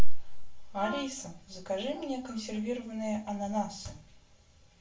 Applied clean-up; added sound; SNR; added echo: none; Wind instrument, woodwind instrument; 18 dB; reverberation time 0.3 s.